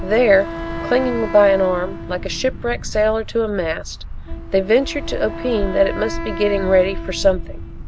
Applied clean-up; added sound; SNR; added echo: none; Wind instrument, woodwind instrument + Traffic noise, roadway noise / Bus; 8 dB; none.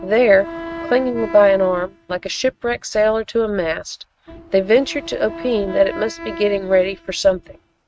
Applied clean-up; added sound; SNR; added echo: neural mask model RNNoise.